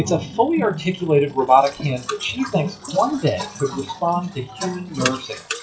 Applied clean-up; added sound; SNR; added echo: classical method WPE with log-MMSE.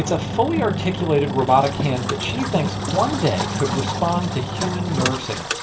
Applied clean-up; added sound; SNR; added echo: none; Engine; 3 dB; reverberation time 0.3 s.